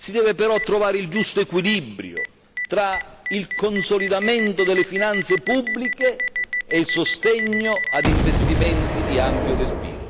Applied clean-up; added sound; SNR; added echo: none; Boom; 2 dB; none.